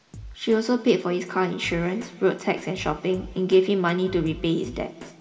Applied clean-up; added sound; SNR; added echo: none; Drum kit; 19 dB; reverberation time 1.7 s.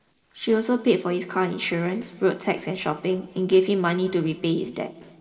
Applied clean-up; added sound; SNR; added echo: neural separator model SepFormer DNS4.